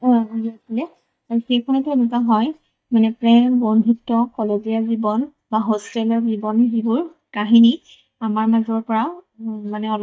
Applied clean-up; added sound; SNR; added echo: neural mask model DeepFilterNet 3.